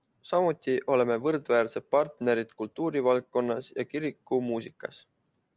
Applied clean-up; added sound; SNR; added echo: none; none; none; none.